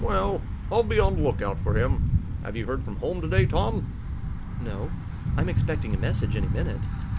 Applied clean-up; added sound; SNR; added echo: none; Thunder / Bicycle; -4 dB; none.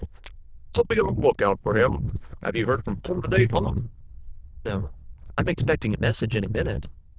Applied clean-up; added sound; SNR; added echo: neural diffusion model UNIVERSE++.